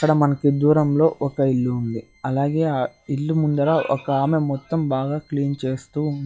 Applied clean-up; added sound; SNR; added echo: classical method log-MMSE.